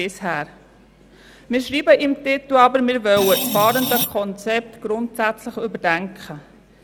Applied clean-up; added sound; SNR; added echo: none; Screech; 3 dB; none.